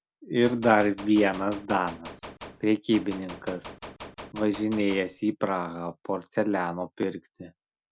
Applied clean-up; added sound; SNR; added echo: none; Gunshot, gunfire; 15 dB; none.